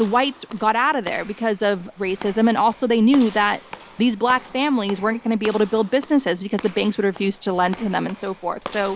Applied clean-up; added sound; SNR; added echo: none; Walk, footsteps / Slam; 19 dB; none.